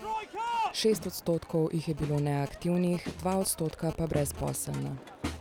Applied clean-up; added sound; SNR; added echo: none; Crowd; 8 dB; none.